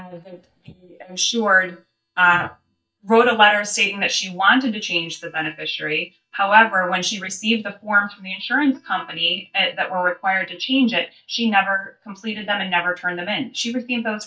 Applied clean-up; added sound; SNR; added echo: neural mask model DeepFilterNet 3.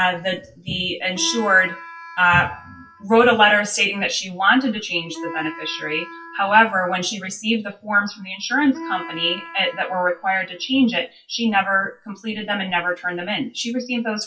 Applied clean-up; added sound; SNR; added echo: classical method WPE with log-MMSE.